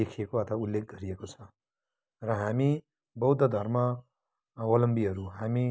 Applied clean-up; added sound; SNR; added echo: none; none; none; none.